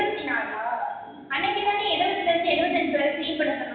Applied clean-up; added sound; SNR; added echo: none; none; none; reverberation time 1.1 s.